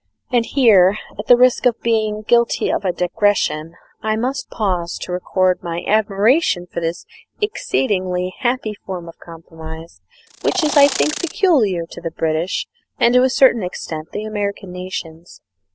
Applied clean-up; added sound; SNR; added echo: none; Insect; 7 dB; none.